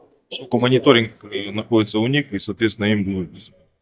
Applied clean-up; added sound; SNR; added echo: neural mask model DeepFilterNet 3.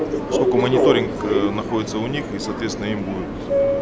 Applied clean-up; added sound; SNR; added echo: none; Subway, metro, underground; -3 dB; none.